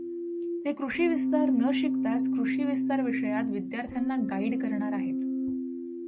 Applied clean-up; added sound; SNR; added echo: none; Keyboard (musical); -3 dB; none.